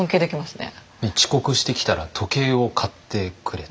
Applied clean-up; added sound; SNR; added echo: none; none; none; none.